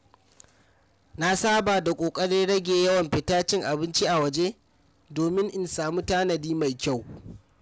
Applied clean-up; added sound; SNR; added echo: none; none; none; none.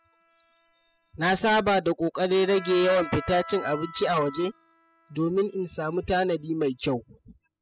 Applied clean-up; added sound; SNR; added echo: classical method spectral subtraction.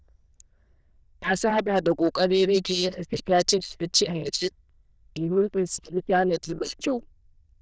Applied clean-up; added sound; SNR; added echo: neural diffusion model UNIVERSE++.